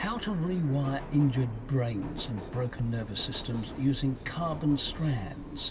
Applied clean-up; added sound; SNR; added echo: none; Subway, metro, underground; 12 dB; reverberation time 2.2 s.